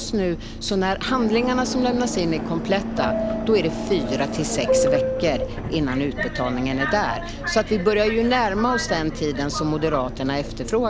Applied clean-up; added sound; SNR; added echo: none; Subway, metro, underground; 4 dB; none.